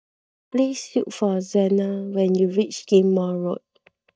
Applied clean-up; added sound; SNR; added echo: neural mask model DeepFilterNet 3.